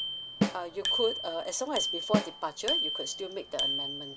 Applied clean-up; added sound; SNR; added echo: none; Bicycle bell + Snare drum; -2 dB; none.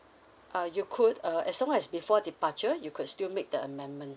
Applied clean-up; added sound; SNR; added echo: none; none; none; none.